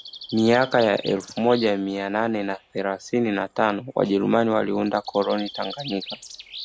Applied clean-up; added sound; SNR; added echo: none; Bird; 18 dB; none.